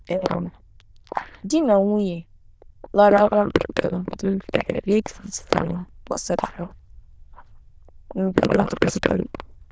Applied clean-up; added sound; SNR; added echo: neural diffusion model UNIVERSE++.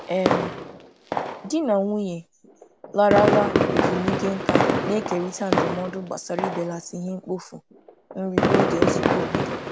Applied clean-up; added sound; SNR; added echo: none; Fireworks; -1 dB; none.